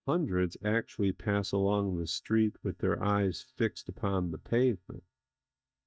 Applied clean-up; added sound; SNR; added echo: neural mask model DeepFilterNet 3.